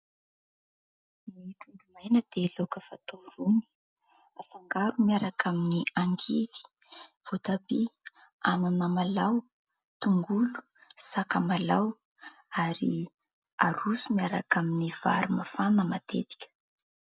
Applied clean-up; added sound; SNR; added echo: none; none; none; none.